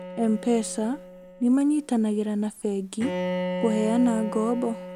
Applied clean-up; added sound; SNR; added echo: none; Bowed string instrument; 8 dB; none.